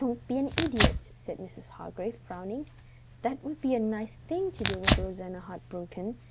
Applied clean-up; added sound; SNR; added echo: none; Tearing; -2 dB; none.